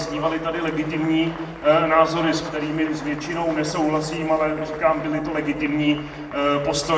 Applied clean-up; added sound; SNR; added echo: none; Applause; 15 dB; reverberation time 1.3 s.